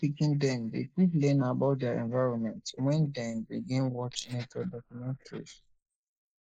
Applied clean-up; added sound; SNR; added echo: neural mask model Resemble Enhance denoiser.